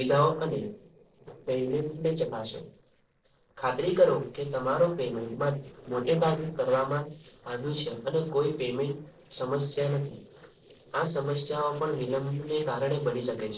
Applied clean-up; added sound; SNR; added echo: neural separator model SepFormer DNS4.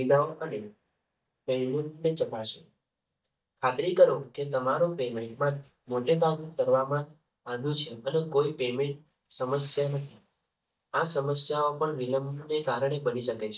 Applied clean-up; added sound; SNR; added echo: neural mask model DeepFilterNet 3.